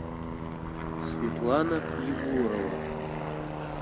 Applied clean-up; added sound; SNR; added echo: none; Aircraft; 1 dB; none.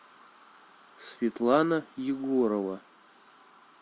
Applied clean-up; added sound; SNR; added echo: none; none; none; none.